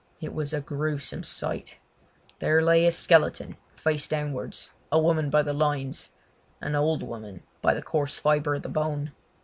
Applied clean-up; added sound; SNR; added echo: none; none; none; none.